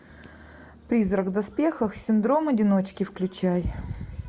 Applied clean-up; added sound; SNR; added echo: none; none; none; none.